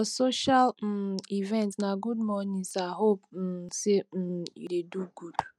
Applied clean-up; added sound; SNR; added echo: none; none; none; none.